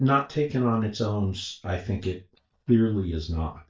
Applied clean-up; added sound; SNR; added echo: neural mask model DeepFilterNet 3.